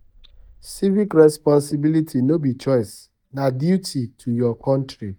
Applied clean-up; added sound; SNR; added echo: neural mask model DeepFilterNet 3.